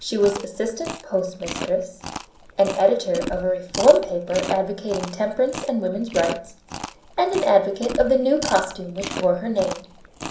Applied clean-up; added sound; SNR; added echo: none; Chewing, mastication; 12 dB; reverberation time 0.6 s.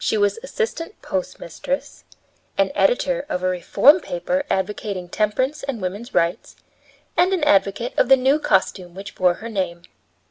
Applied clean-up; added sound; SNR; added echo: none; none; none; none.